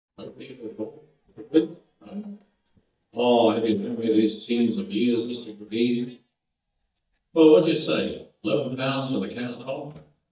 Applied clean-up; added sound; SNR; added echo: neural mask model DeepFilterNet 3.